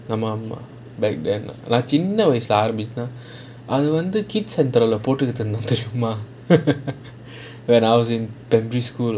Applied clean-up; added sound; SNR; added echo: none; none; none; none.